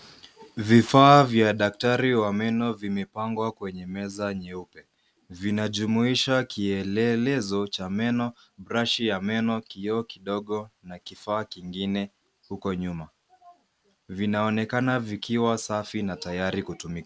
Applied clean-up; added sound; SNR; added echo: none; none; none; none.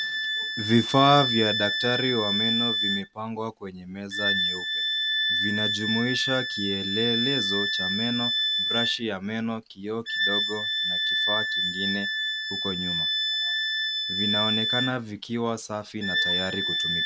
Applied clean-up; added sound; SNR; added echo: none; Wind instrument, woodwind instrument; -1 dB; none.